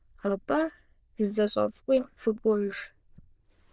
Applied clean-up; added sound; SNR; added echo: neural diffusion model UNIVERSE++.